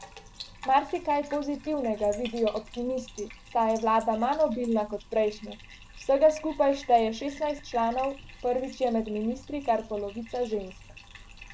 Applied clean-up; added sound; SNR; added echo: none; Bathtub (filling or washing); 18 dB; none.